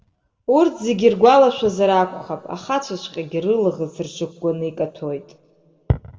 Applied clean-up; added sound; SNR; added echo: none; none; none; reverberation time 1.1 s.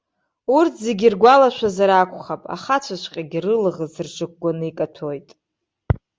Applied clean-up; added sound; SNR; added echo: none; none; none; none.